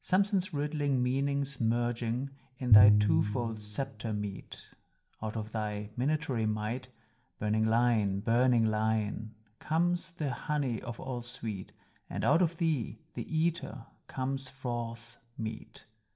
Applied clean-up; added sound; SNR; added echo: none; Piano; -4 dB; reverberation time 0.3 s.